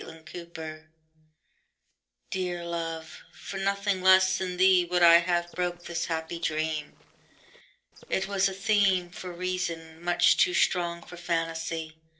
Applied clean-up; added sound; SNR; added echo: neural separator model SepFormer DNS4.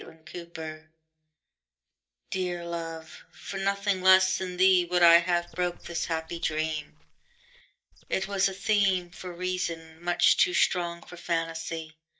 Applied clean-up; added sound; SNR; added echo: neural mask model DeepFilterNet 3.